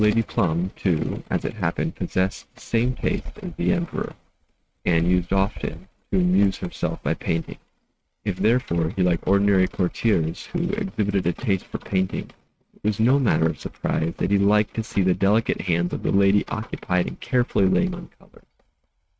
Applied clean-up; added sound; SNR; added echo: neural mask model RNNoise.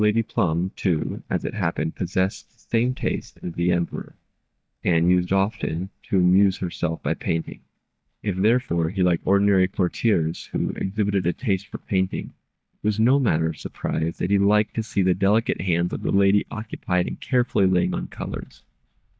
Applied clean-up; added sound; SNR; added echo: neural mask model DeepFilterNet 3.